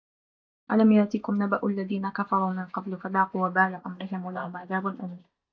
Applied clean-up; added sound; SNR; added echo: neural mask model DeepFilterNet 3.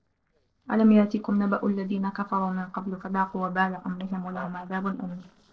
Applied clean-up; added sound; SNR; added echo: neural separator model SepFormer DNS4.